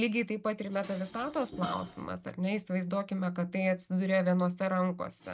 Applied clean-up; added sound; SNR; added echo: none; Dishes, pots, and pans; 19 dB; none.